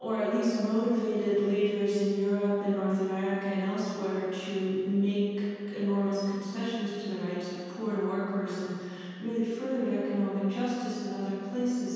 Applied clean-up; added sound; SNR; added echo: none; none; none; reverberation time 2.1 s.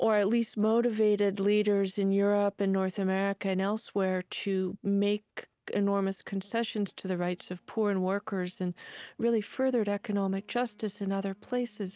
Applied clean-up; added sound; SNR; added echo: none; none; none; none.